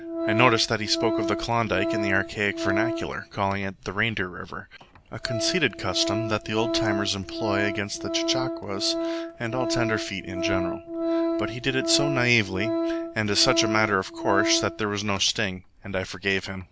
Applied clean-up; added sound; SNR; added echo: none; Organ; 3 dB; none.